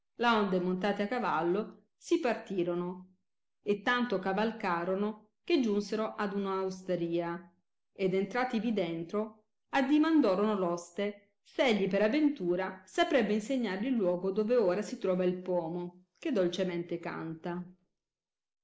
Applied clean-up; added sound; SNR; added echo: neural mask model Resemble Enhance denoiser.